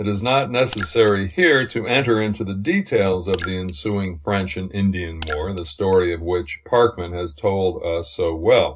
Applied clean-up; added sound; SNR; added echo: none; Raindrop / Splash, splatter; 14 dB; reverberation time 0.2 s.